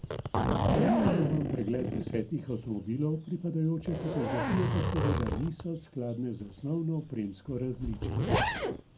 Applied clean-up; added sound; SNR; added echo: none; Zipper (clothing); 0 dB; reverberation time 0.2 s.